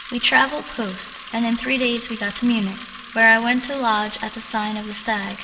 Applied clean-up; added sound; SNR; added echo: none; Bicycle; 13 dB; reverberation time 1.8 s.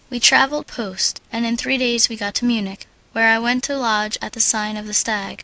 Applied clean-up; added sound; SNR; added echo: none; none; none; none.